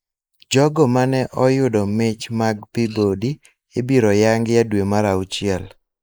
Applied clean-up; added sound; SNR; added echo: neural mask model Resemble Enhance denoiser.